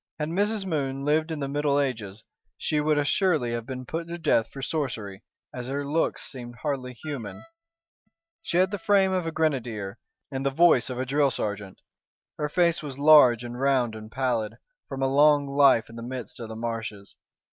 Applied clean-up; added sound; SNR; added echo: neural mask model RNNoise.